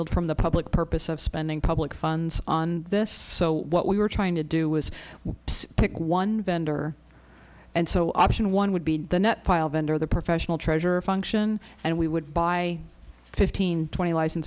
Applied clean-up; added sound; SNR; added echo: none; none; none; none.